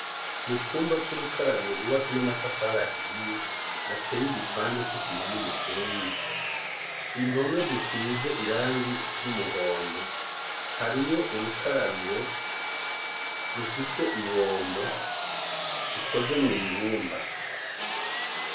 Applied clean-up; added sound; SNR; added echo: none; Sawing; -1 dB; reverberation time 0.3 s.